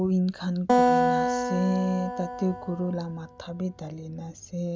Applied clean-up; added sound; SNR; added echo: none; Acoustic guitar; -2 dB; none.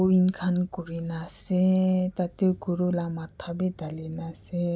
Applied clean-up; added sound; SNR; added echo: none; none; none; none.